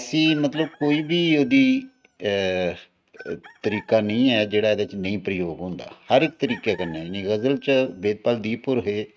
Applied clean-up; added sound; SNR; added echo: neural mask model RNNoise.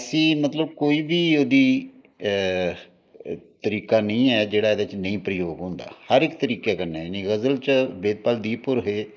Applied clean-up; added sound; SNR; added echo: neural mask model Resemble Enhance denoiser.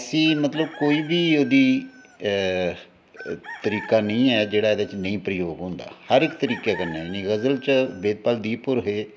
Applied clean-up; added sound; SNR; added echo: none; Chicken, rooster; 18 dB; none.